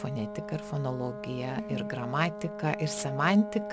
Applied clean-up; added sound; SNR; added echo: none; Brass instrument; 8 dB; none.